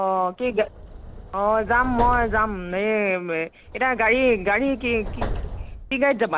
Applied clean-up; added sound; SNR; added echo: none; Subway, metro, underground; 10 dB; none.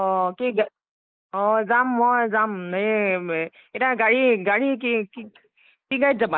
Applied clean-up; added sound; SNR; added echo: neural mask model Resemble Enhance denoiser.